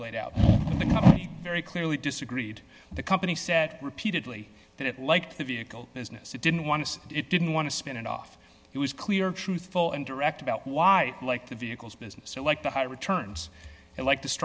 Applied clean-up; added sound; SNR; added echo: none; none; none; none.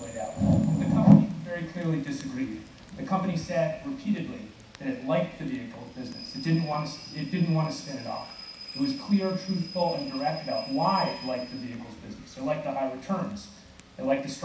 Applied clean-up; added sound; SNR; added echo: none; Rain / Train; 17 dB; reverberation time 0.7 s.